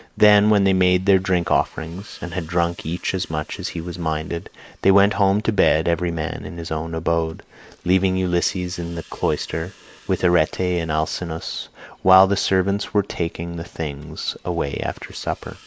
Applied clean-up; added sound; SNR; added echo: neural mask model Resemble Enhance denoiser.